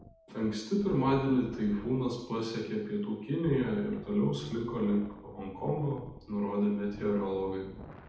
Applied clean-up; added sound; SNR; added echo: none; Wind; 19 dB; reverberation time 0.8 s.